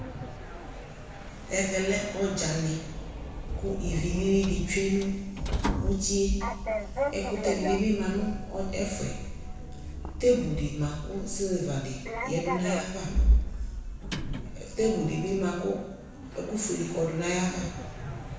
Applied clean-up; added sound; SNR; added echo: none; Sliding door; 2 dB; reverberation time 1.0 s.